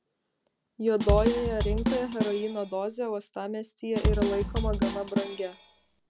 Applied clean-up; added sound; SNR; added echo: none; Drum kit; -1 dB; none.